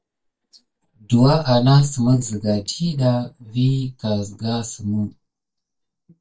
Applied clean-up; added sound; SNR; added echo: neural mask model DeepFilterNet 3.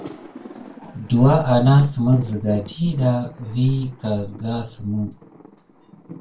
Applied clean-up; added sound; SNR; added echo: none; Thunder; 19 dB; reverberation time 0.2 s.